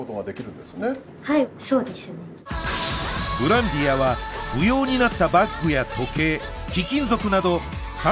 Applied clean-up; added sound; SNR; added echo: none; none; none; none.